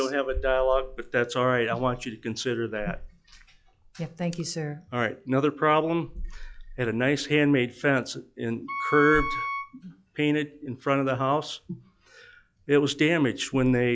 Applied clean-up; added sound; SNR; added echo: classical method log-MMSE.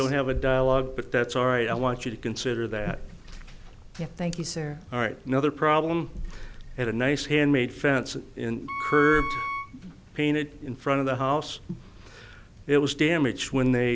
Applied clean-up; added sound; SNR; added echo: none; Wind instrument, woodwind instrument; 7 dB; none.